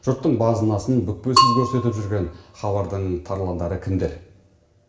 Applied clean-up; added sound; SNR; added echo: none; Bell / Percussion; 2 dB; reverberation time 0.6 s.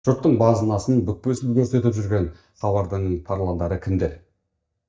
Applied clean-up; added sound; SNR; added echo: neural mask model DeepFilterNet 3.